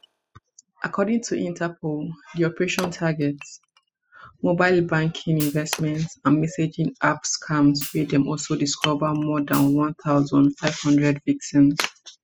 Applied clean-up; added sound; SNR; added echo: classical method spectral subtraction.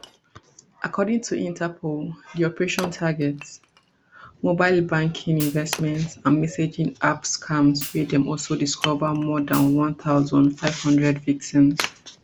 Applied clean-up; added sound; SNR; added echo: none; Hi-hat + Wood; 16 dB; none.